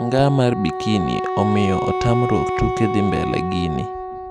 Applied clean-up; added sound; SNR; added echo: none; Wind instrument, woodwind instrument; 4 dB; none.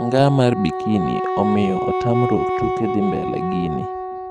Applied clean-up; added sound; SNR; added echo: neural mask model RNNoise.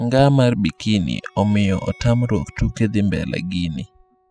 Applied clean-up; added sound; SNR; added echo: classical method spectral subtraction.